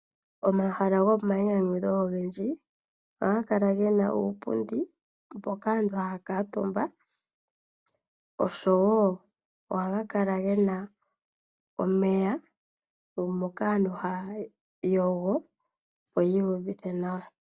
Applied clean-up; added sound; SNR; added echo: none; none; none; none.